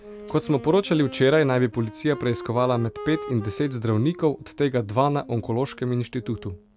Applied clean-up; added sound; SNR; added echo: none; Wind instrument, woodwind instrument; 16 dB; none.